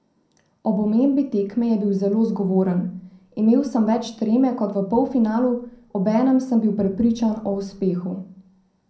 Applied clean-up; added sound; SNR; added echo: none; none; none; reverberation time 0.6 s.